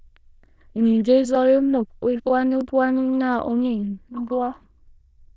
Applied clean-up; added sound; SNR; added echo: neural diffusion model UNIVERSE++.